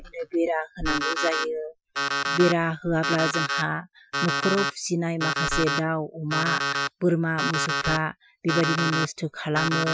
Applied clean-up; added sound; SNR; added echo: classical method Wiener filter.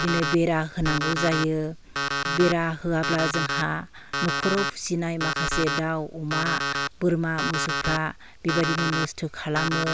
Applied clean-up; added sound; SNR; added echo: none; Alarm; 3 dB; none.